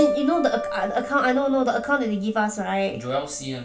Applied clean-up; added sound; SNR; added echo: none; Piano; 8 dB; reverberation time 0.2 s.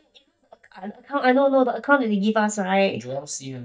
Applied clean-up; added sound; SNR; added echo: neural mask model DeepFilterNet 3.